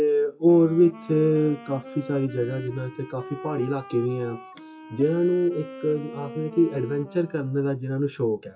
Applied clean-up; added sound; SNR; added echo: classical method WPE with log-MMSE.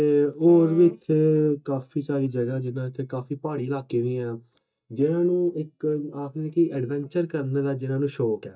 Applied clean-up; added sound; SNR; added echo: neural mask model DeepFilterNet 3.